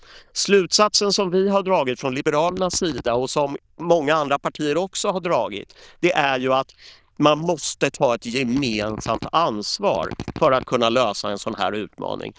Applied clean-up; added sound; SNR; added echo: neural diffusion model UNIVERSE++.